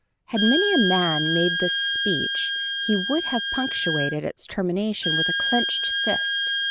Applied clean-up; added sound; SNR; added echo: none; Wind instrument, woodwind instrument; 0 dB; none.